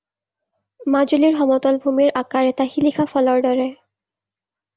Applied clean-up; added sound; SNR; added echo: none; none; none; none.